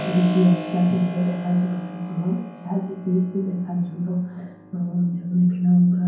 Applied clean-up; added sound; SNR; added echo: none; Keyboard (musical); 15 dB; reverberation time 0.9 s.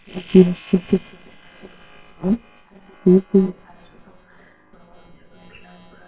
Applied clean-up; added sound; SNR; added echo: neural separator model SepFormer WHAMR!.